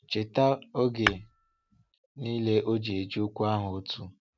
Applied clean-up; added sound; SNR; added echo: none; Tap / Hammer; 4 dB; none.